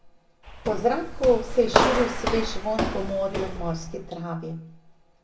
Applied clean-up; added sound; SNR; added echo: none; Walk, footsteps; 1 dB; reverberation time 0.2 s.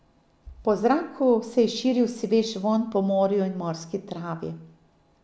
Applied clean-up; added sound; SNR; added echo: none; none; none; none.